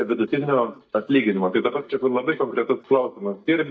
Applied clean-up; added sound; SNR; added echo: neural mask model DeepFilterNet 3.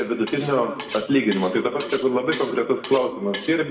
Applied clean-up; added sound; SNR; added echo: none; Cutlery, silverware; 13 dB; reverberation time 1.6 s.